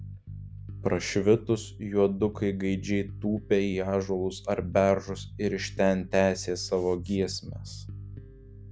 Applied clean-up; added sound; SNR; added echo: none; Bass guitar; 14 dB; none.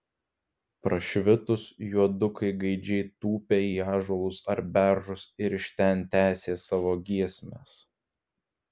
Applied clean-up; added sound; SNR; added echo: none; none; none; none.